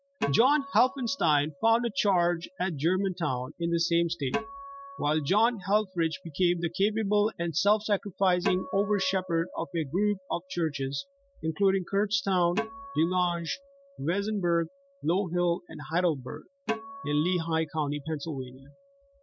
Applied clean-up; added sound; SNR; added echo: classical method spectral subtraction.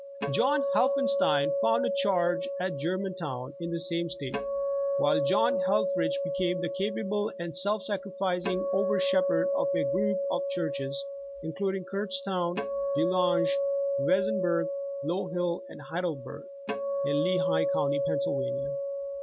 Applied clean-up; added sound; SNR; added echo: none; Acoustic guitar; -1 dB; none.